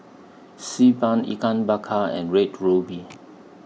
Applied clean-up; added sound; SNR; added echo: none; none; none; none.